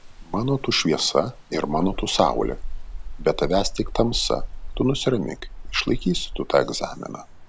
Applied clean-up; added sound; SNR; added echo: none; Rain; 8 dB; none.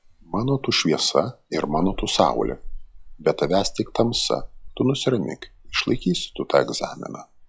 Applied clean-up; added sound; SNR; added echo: classical method log-MMSE.